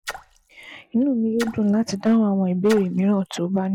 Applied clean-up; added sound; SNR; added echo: classical method Wiener filter.